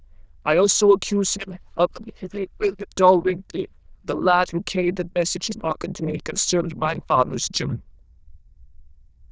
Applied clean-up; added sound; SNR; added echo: neural diffusion model UNIVERSE++.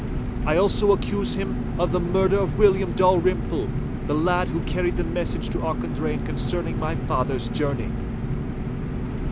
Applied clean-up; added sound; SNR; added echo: none; Engine; 2 dB; none.